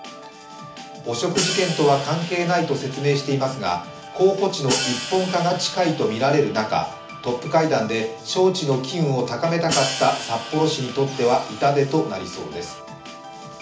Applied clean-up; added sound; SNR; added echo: none; Hi-hat; 10 dB; reverberation time 0.4 s.